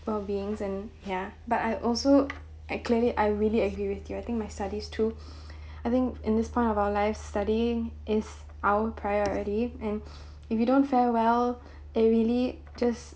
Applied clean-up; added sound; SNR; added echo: none; none; none; none.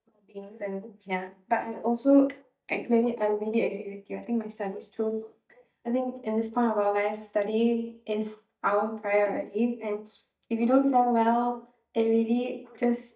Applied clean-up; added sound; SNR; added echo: neural mask model DeepFilterNet 3.